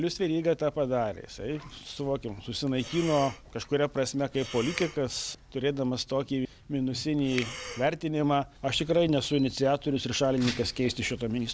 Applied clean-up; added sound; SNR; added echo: none; Breathing + Finger snapping; 16 dB; none.